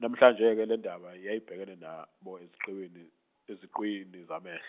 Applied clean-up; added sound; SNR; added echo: none; none; none; none.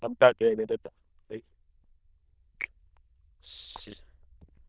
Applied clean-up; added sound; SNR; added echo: neural diffusion model UNIVERSE++.